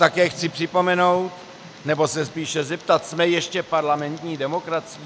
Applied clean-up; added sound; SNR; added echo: none; Tick; 20 dB; none.